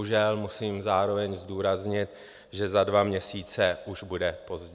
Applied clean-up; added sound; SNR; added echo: none; none; none; none.